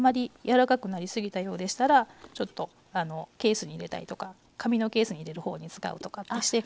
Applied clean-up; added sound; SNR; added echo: none; none; none; none.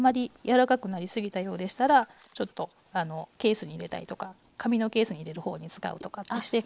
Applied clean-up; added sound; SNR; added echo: neural mask model Resemble Enhance denoiser.